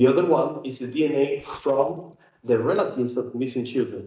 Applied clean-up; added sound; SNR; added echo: neural mask model DeepFilterNet 3.